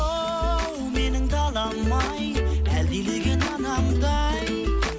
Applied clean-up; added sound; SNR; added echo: none; none; none; none.